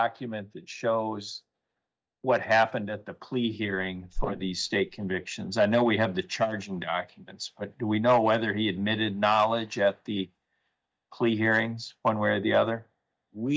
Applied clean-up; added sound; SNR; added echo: neural mask model DeepFilterNet 3.